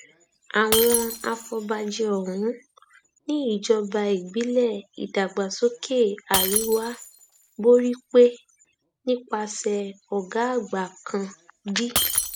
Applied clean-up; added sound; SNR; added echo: none; Shatter; 8 dB; none.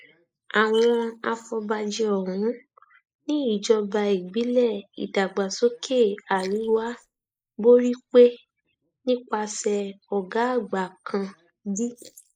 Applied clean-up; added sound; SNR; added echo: neural mask model Resemble Enhance denoiser.